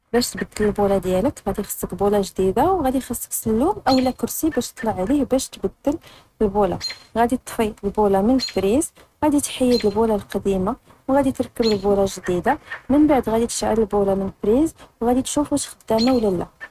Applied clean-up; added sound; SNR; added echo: neural mask model RNNoise.